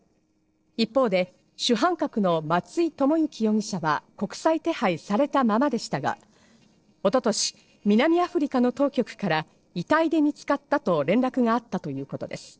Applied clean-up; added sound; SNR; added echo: neural separator model SepFormer DNS4.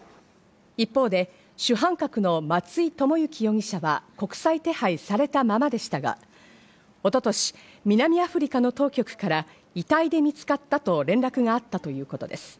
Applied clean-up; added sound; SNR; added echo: none; none; none; none.